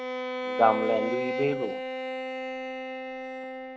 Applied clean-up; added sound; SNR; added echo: neural mask model RNNoise.